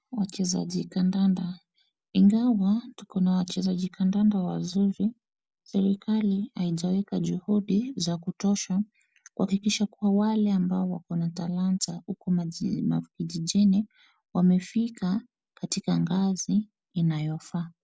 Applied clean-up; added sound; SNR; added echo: none; none; none; none.